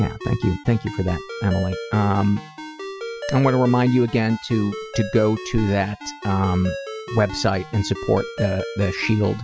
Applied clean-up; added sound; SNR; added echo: classical method spectral subtraction.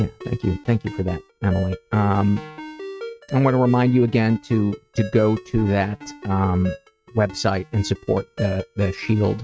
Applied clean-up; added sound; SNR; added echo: neural mask model RNNoise.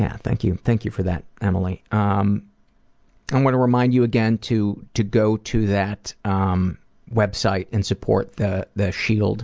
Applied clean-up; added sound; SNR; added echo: none; none; none; none.